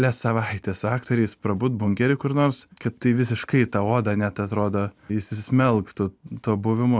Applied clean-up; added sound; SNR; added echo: none; none; none; none.